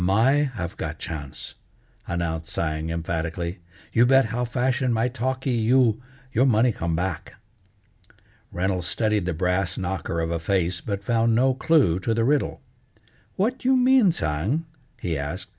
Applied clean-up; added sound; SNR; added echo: none; none; none; none.